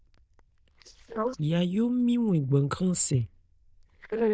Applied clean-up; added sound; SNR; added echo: neural diffusion model UNIVERSE++.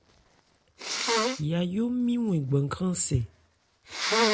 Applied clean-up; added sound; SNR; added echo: none; Sneeze; 2 dB; none.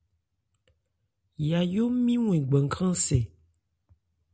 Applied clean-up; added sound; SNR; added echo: none; none; none; none.